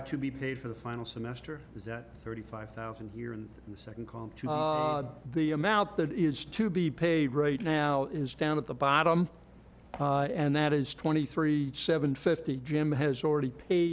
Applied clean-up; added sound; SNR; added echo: none; none; none; none.